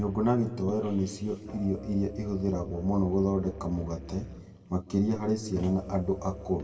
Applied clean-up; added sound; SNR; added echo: none; Musical instrument; 17 dB; reverberation time 1.3 s.